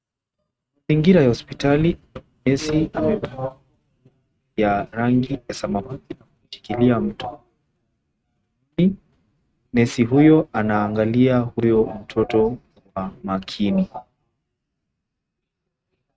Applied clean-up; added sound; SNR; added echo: neural mask model RNNoise.